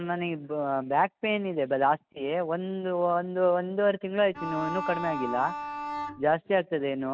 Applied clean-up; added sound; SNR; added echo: none; Bowed string instrument; 6 dB; none.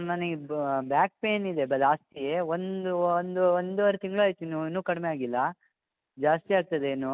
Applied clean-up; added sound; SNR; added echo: none; none; none; none.